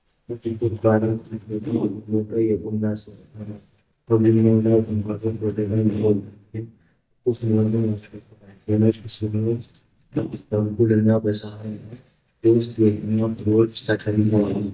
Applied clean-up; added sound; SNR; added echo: neural mask model DeepFilterNet 3.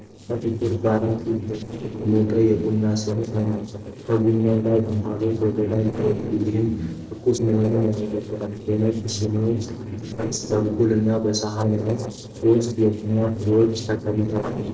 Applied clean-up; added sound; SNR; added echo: neural separator model SepFormer DNS4.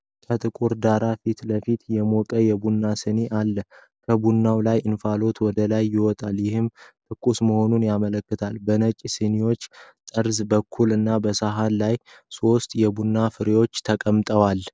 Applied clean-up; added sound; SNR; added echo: none; none; none; none.